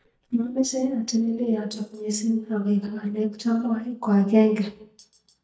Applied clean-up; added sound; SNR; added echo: neural mask model DeepFilterNet 3.